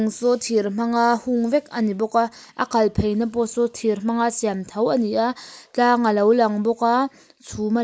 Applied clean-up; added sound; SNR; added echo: none; none; none; none.